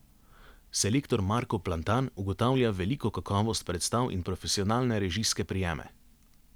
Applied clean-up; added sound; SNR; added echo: none; none; none; none.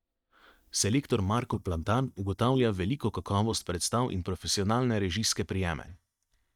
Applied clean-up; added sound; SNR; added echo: neural mask model DeepFilterNet 3.